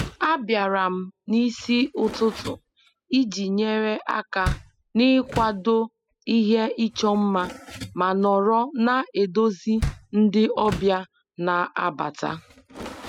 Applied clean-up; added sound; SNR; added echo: classical method spectral subtraction.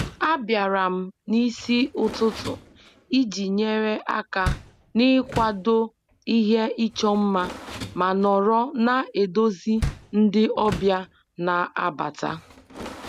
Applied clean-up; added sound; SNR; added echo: none; Door; 14 dB; none.